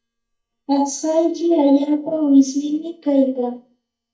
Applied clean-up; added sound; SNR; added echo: neural mask model DeepFilterNet 3.